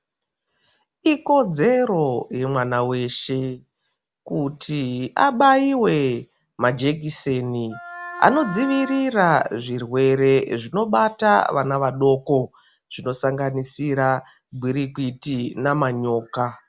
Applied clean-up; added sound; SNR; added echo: none; Wind instrument, woodwind instrument; 12 dB; none.